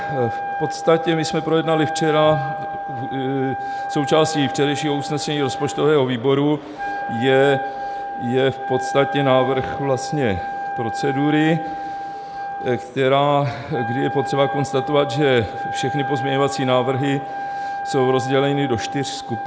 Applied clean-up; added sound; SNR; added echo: none; Wind instrument, woodwind instrument; 7 dB; none.